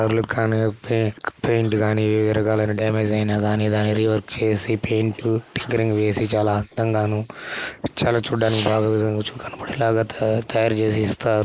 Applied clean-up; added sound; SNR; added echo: neural mask model Resemble Enhance denoiser.